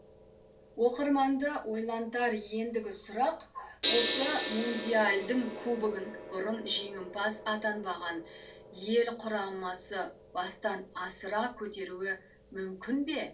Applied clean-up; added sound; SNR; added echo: none; Gong; -1 dB; reverberation time 0.2 s.